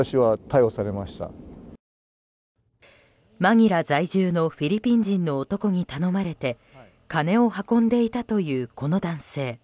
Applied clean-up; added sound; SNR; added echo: none; none; none; none.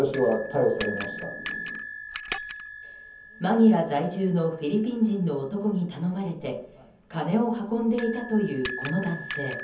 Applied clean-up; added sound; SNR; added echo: none; Bell; 0 dB; reverberation time 0.7 s.